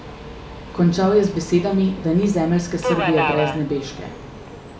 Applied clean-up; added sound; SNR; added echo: none; Subway, metro, underground; 8 dB; reverberation time 0.5 s.